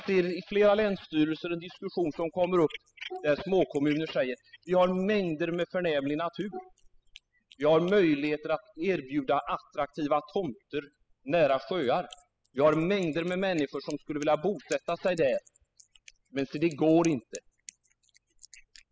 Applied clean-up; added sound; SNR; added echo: classical method spectral subtraction.